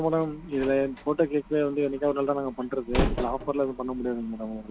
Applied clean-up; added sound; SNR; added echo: none; Slam; 8 dB; none.